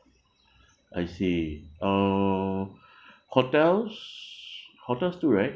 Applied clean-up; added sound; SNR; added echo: none; none; none; none.